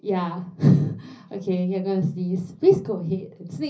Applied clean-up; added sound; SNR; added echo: none; none; none; reverberation time 0.5 s.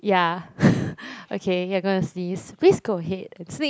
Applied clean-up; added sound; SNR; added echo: none; none; none; none.